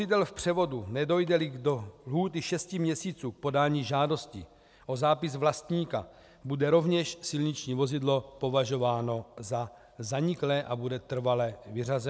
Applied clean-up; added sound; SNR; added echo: none; none; none; none.